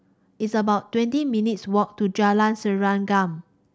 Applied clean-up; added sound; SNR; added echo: none; none; none; none.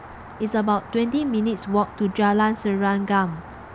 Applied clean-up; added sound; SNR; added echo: none; Rain; 17 dB; none.